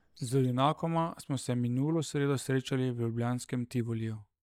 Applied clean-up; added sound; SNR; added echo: neural mask model DeepFilterNet 3.